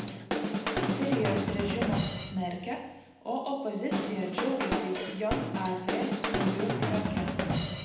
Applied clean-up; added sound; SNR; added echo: none; Drum / Drum kit; -2 dB; reverberation time 0.9 s.